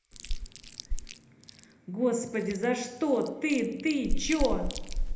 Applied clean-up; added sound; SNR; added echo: none; Chewing, mastication; 2 dB; reverberation time 1.0 s.